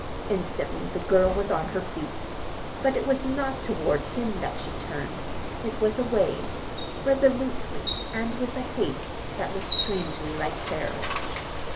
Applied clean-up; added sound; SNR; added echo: none; Bicycle; 3 dB; reverberation time 0.3 s.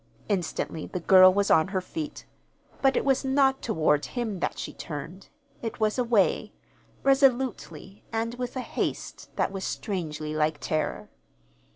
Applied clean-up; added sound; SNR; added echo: none; none; none; none.